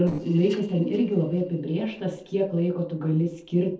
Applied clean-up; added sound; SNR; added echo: neural separator model SepFormer DNS4.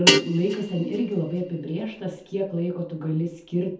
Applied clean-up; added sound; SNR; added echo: none; Guitar; 2 dB; reverberation time 0.5 s.